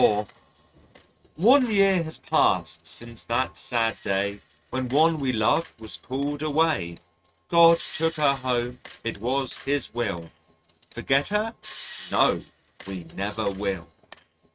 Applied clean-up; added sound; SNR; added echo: neural mask model RNNoise.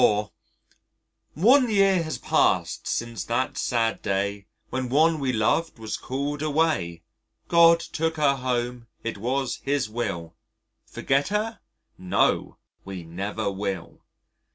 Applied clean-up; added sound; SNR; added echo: none; none; none; none.